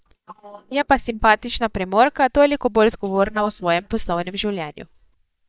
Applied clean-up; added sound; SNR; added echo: neural mask model DeepFilterNet 3.